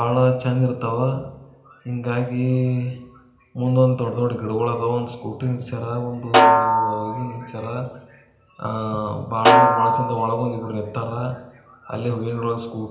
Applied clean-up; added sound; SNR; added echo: none; Snare drum; -3 dB; reverberation time 0.8 s.